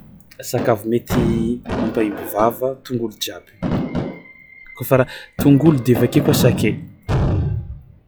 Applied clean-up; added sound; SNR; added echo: classical method log-MMSE.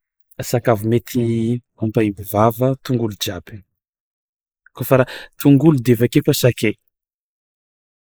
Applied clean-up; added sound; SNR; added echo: neural mask model Resemble Enhance denoiser.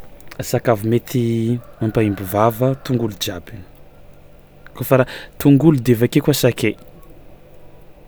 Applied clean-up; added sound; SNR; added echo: none; none; none; none.